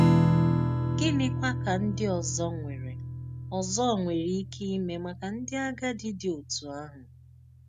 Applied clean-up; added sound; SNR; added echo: none; Strum; -2 dB; none.